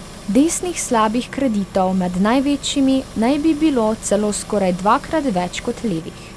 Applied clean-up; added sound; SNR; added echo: none; Engine; 16 dB; none.